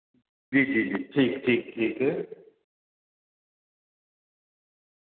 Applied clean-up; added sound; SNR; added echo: none; none; none; none.